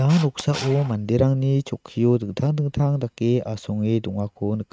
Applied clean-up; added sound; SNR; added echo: neural mask model RNNoise.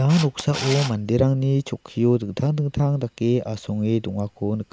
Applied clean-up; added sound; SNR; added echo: none; Camera; 17 dB; none.